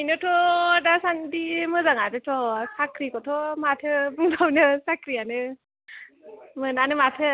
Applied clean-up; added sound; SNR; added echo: none; none; none; none.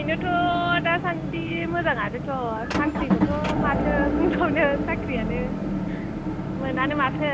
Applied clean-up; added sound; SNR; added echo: none; Motor vehicle (road) / Engine; 0 dB; none.